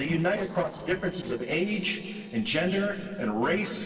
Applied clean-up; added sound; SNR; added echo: neural separator model SepFormer DNS4.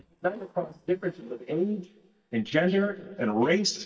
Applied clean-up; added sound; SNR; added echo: neural mask model DeepFilterNet 3.